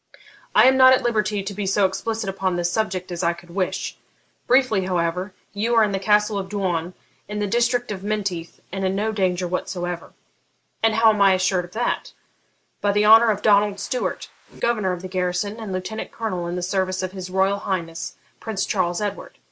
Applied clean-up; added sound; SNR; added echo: neural mask model Resemble Enhance denoiser.